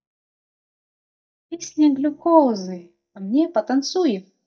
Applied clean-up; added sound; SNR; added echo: neural mask model DeepFilterNet 3.